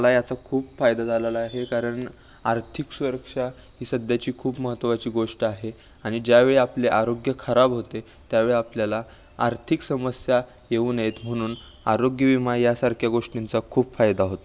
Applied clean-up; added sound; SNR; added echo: none; none; none; none.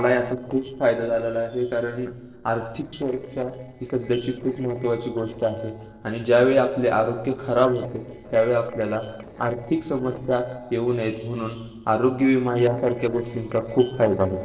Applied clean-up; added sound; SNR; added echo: neural separator model SepFormer DNS4.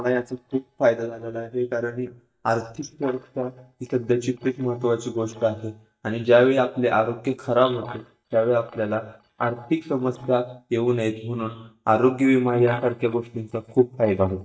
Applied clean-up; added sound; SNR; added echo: neural mask model DeepFilterNet 3.